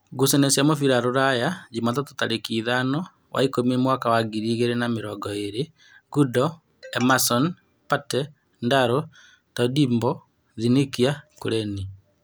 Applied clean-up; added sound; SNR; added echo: none; none; none; none.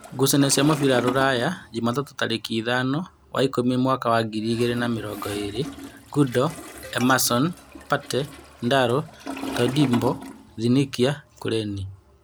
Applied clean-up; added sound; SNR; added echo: none; Toilet flush; 13 dB; none.